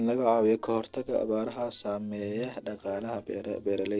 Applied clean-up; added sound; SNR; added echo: neural separator model SepFormer DNS4.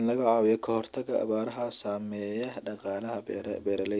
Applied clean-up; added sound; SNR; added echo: none; none; none; none.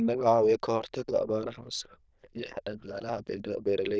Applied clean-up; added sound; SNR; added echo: neural diffusion model UNIVERSE++.